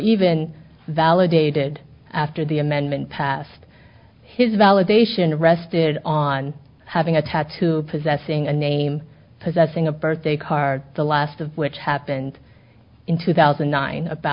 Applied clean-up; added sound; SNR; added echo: none; none; none; none.